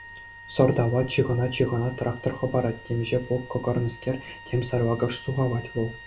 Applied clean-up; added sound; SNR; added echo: none; Wind instrument, woodwind instrument; 18 dB; reverberation time 0.2 s.